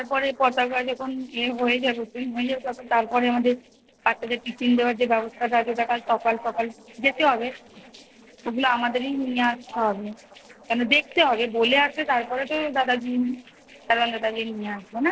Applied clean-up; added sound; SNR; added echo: neural separator model SepFormer DNS4.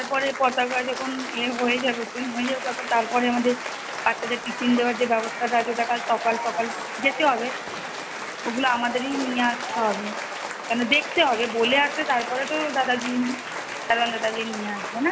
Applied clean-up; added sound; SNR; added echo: none; Applause / Cheering; 7 dB; none.